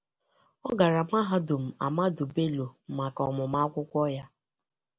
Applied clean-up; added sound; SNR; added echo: none; none; none; none.